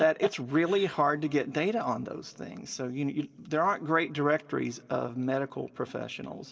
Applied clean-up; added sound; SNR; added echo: none; none; none; reverberation time 0.4 s.